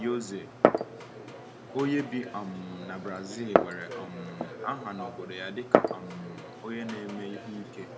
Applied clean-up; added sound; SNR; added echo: none; Glass; -4 dB; none.